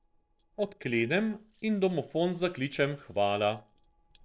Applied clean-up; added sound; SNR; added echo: neural separator model SepFormer DNS4.